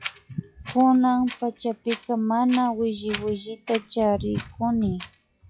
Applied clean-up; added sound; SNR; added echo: classical method log-MMSE.